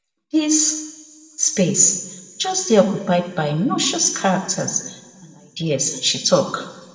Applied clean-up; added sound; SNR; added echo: none; none; none; reverberation time 1.3 s.